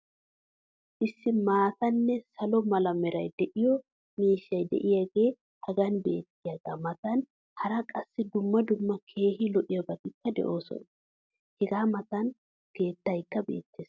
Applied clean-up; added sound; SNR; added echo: none; none; none; none.